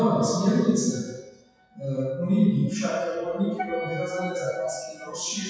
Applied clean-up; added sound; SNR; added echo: classical method WPE with log-MMSE.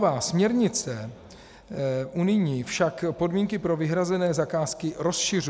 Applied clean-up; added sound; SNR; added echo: none; none; none; none.